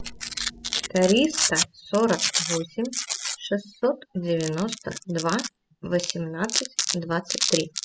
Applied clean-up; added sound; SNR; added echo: classical method spectral subtraction.